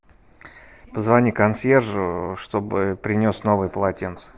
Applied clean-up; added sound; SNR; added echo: none; none; none; none.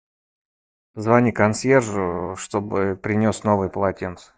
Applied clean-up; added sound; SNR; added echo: neural mask model DeepFilterNet 3.